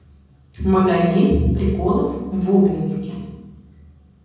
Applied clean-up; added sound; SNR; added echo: none; none; none; reverberation time 1.3 s.